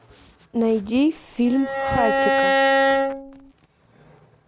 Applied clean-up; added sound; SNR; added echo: none; Bowed string instrument; -4 dB; none.